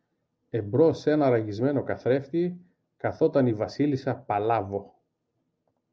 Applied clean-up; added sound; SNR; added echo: none; none; none; none.